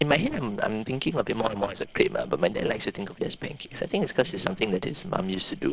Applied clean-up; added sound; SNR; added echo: neural separator model SepFormer DNS4.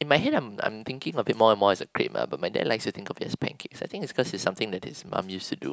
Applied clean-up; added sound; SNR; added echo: none; none; none; none.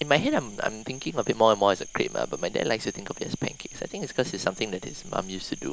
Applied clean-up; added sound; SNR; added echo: none; Cricket; 16 dB; none.